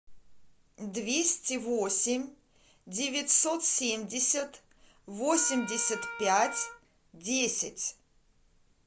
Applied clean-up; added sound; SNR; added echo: none; Wind instrument, woodwind instrument; 9 dB; none.